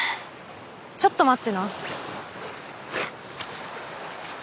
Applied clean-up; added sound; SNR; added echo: none; none; none; none.